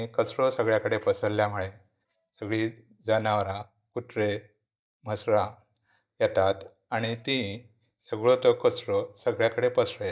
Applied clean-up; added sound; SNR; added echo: neural mask model DeepFilterNet 3.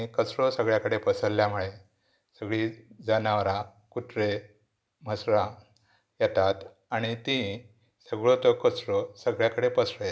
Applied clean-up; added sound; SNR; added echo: none; none; none; none.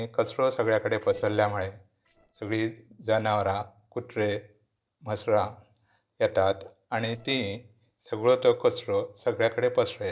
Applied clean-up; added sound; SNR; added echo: neural separator model SepFormer DNS4.